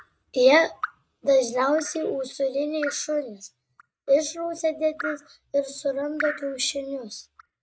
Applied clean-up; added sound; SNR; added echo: neural mask model RNNoise.